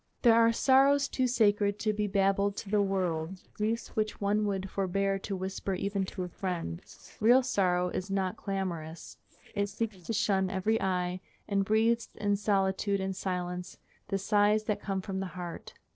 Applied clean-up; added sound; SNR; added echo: neural separator model SepFormer DNS4.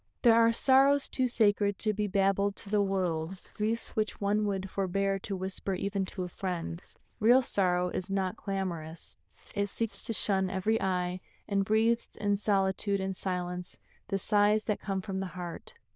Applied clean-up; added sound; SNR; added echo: neural diffusion model UNIVERSE++.